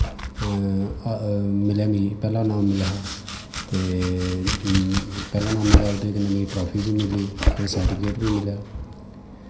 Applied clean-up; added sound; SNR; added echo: none; Domestic sounds, home sounds; 4 dB; reverberation time 0.5 s.